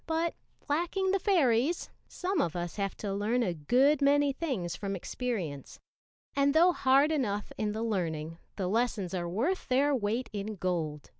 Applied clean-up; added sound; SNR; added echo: none; none; none; none.